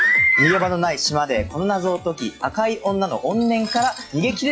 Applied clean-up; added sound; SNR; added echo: classical method log-MMSE.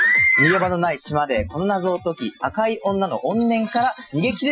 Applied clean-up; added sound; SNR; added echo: classical method Wiener filter.